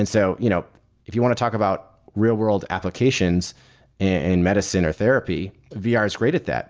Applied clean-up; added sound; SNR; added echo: none; none; none; none.